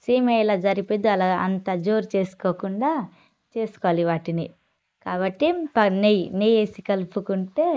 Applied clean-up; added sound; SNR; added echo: neural mask model Resemble Enhance denoiser.